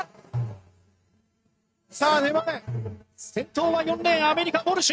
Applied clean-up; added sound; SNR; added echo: neural mask model RNNoise.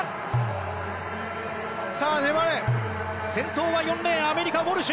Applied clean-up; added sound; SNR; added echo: none; Tabla; 8 dB; none.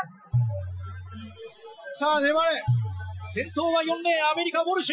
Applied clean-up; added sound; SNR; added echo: classical method Wiener filter.